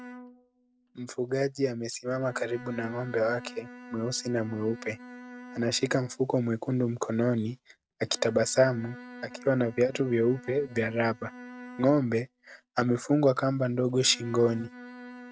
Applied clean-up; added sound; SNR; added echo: neural mask model RNNoise.